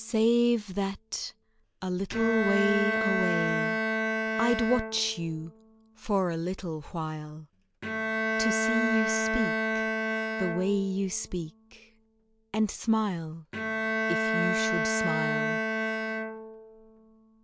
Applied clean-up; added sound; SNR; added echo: none; Bowed string instrument; 0 dB; none.